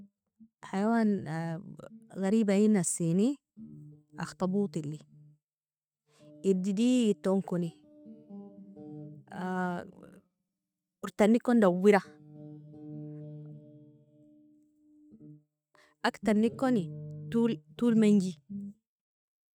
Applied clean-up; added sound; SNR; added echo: neural mask model RNNoise.